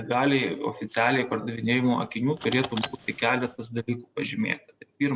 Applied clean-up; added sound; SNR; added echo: none; Car; 12 dB; none.